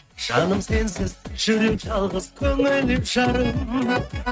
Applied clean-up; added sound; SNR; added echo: neural mask model RNNoise.